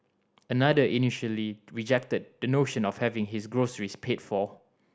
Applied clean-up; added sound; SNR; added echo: none; none; none; none.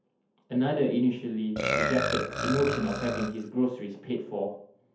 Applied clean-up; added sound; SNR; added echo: none; Burping, eructation; 5 dB; reverberation time 0.5 s.